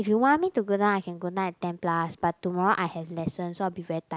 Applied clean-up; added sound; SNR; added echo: none; none; none; none.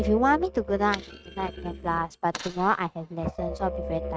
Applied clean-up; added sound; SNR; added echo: neural mask model RNNoise.